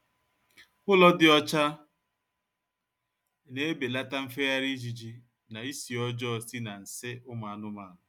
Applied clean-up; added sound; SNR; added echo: none; none; none; none.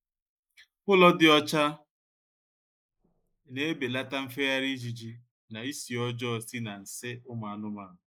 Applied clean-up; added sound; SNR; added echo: neural mask model Resemble Enhance denoiser.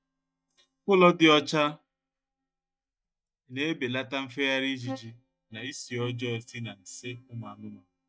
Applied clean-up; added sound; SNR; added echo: neural mask model DeepFilterNet 3.